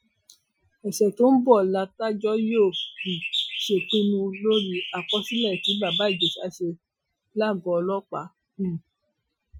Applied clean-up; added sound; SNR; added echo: classical method Wiener filter.